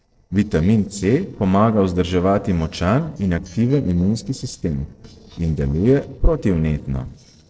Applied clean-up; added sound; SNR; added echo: neural separator model SepFormer DNS4.